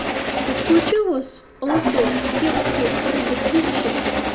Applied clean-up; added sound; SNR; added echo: none; Engine starting; -1 dB; reverberation time 0.6 s.